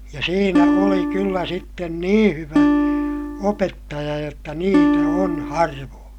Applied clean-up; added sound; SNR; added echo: none; Acoustic guitar; -4 dB; none.